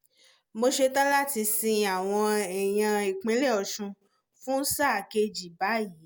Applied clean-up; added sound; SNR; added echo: none; none; none; none.